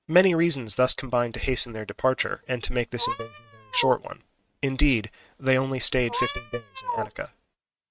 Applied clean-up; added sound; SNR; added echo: neural mask model RNNoise.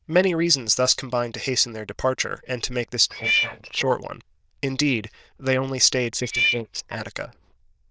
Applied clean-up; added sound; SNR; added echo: neural diffusion model UNIVERSE++.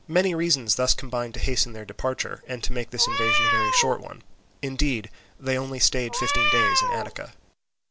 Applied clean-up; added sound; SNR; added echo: none; Meow; -1 dB; none.